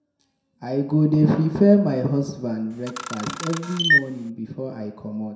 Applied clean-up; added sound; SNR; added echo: none; Camera; 2 dB; reverberation time 0.5 s.